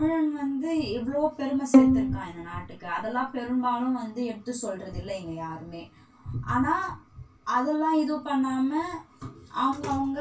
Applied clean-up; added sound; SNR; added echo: none; Bowed string instrument; -4 dB; reverberation time 0.2 s.